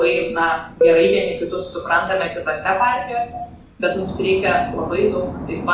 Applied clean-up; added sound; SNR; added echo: none; Fixed-wing aircraft, airplane; 4 dB; none.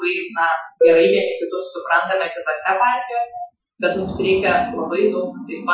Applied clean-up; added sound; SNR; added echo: classical method Wiener filter.